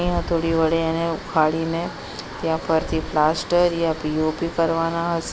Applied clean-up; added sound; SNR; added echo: none; none; none; none.